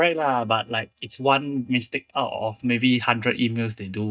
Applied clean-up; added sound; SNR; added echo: neural mask model DeepFilterNet 3.